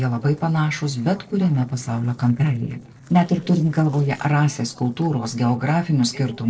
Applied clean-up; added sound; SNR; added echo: neural separator model SepFormer DNS4.